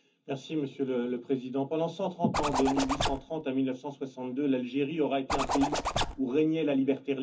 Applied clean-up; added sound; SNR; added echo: none; Zipper (clothing); 2 dB; reverberation time 0.3 s.